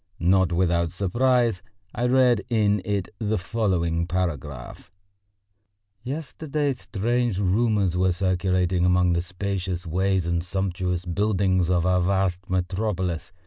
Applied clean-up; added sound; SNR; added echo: none; none; none; none.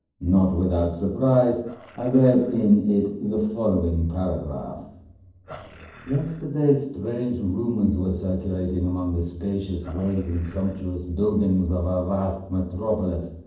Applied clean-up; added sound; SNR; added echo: neural separator model SepFormer DNS4.